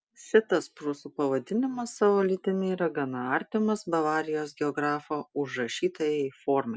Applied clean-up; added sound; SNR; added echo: none; none; none; none.